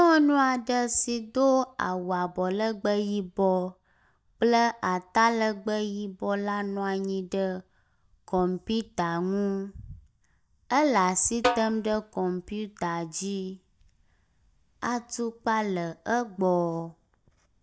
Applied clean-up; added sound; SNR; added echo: neural mask model DeepFilterNet 3.